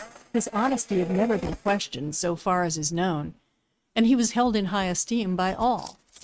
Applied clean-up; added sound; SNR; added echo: neural mask model RNNoise.